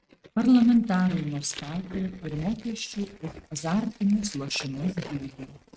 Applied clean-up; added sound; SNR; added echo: neural mask model RNNoise.